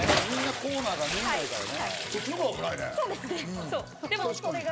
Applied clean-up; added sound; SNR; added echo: none; Bathtub (filling or washing) / Splash, splatter; 3 dB; none.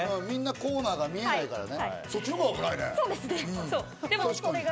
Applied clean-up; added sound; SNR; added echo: none; none; none; none.